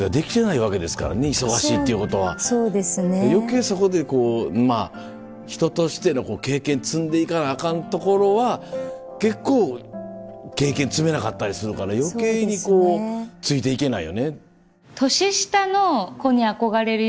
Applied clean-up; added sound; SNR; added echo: none; none; none; none.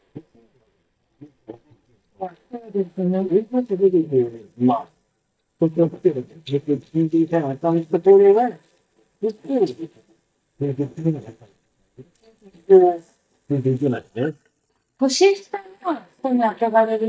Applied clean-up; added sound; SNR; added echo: neural mask model DeepFilterNet 3.